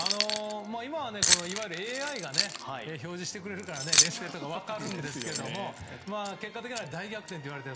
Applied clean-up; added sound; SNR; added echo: none; Keys jangling; -4 dB; none.